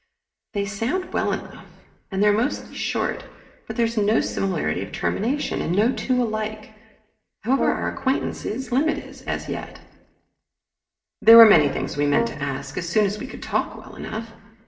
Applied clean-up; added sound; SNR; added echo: neural separator model SepFormer DNS4.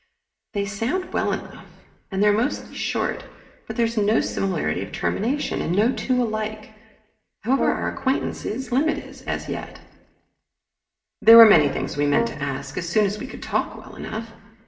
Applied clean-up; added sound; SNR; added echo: none; Brass instrument; 8 dB; reverberation time 0.8 s.